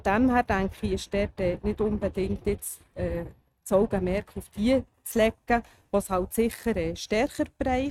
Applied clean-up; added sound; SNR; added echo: neural mask model RNNoise.